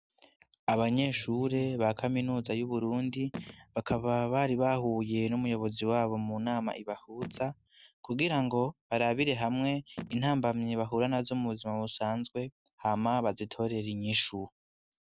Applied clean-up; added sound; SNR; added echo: neural separator model SepFormer DNS4.